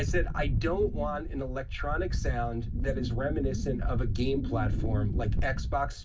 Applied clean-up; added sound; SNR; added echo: none; Wind; -2 dB; reverberation time 0.4 s.